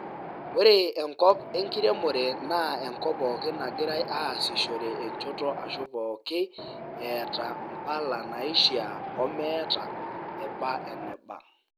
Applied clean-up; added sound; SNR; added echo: none; Wind; 9 dB; none.